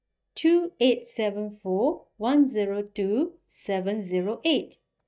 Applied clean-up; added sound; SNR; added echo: neural mask model DeepFilterNet 3.